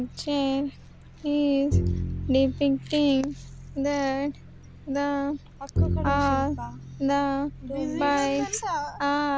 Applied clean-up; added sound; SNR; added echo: none; Bowed string instrument; 6 dB; none.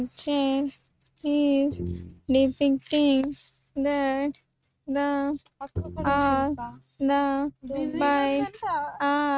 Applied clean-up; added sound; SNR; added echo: neural mask model RNNoise.